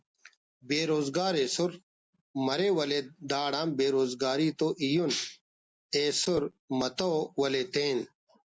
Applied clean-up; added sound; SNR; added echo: none; none; none; none.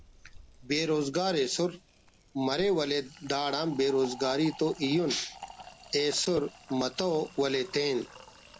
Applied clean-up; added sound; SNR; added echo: none; Fill (with liquid); 19 dB; none.